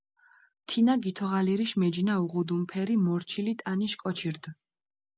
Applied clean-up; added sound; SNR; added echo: none; none; none; none.